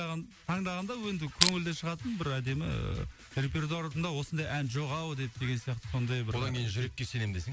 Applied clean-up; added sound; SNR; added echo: neural mask model Resemble Enhance denoiser.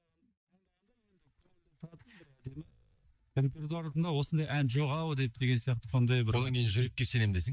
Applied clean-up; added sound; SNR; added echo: neural mask model DeepFilterNet 3.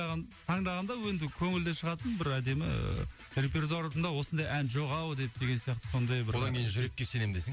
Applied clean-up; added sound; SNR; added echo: none; none; none; none.